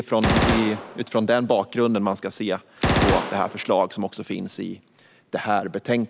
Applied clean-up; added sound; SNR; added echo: none; Gunshot, gunfire; 3 dB; none.